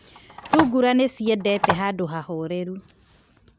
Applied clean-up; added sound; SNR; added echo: none; Telephone; 4 dB; none.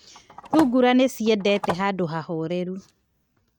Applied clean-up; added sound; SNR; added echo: neural mask model RNNoise.